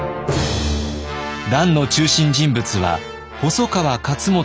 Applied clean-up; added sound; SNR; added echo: none; none; none; none.